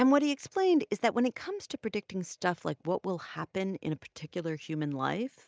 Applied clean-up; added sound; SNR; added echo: none; none; none; none.